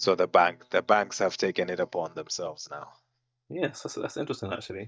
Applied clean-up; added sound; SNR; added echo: neural mask model DeepFilterNet 3.